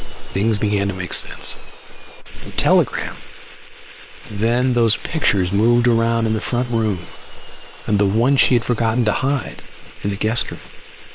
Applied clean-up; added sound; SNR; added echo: neural separator model SepFormer WHAM!.